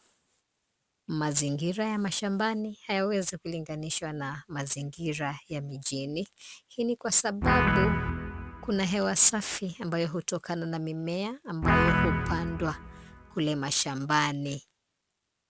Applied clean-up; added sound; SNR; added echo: none; Guitar; -2 dB; none.